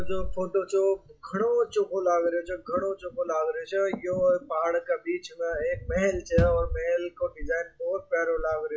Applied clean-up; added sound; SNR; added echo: classical method log-MMSE.